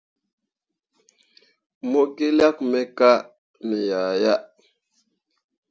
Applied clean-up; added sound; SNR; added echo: none; none; none; none.